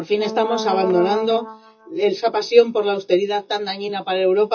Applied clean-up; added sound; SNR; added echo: classical method WPE with log-MMSE.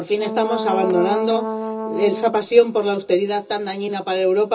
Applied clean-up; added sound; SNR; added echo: none; Brass instrument; 6 dB; reverberation time 0.2 s.